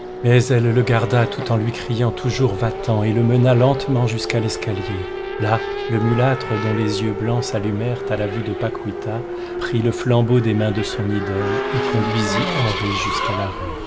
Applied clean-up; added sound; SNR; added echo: none; Race car, auto racing / Accelerating, revving, vroom; 6 dB; none.